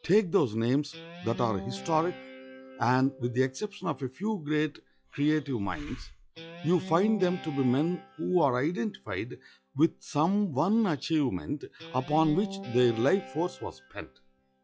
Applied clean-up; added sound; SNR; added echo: classical method log-MMSE.